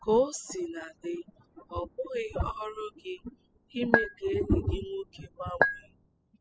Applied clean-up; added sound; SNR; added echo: classical method spectral subtraction.